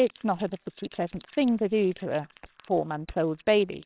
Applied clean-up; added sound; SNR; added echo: neural separator model SepFormer WHAMR!.